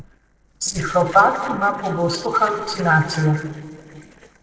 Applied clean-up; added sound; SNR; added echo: neural separator model SepFormer DNS4.